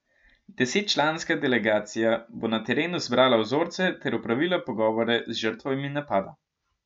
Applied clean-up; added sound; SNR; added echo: none; none; none; none.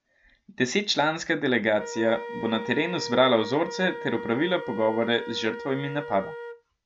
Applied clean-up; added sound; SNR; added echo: none; Wind instrument, woodwind instrument; 12 dB; none.